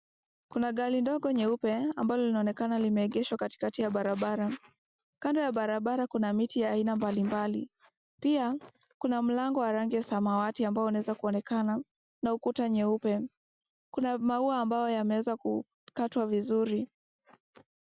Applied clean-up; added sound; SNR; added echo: none; none; none; none.